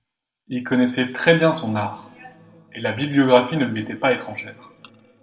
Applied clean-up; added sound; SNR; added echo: none; none; none; reverberation time 1.2 s.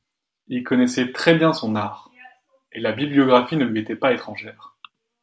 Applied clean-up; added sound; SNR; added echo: none; none; none; none.